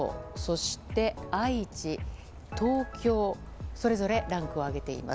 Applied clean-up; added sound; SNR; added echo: none; Rain; 17 dB; none.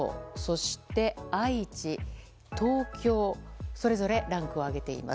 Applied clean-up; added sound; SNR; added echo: none; none; none; none.